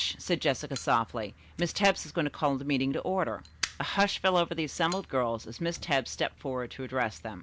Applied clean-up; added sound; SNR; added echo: none; Fire; 18 dB; none.